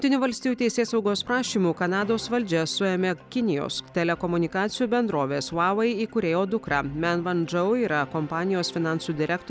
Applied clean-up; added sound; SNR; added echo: none; none; none; none.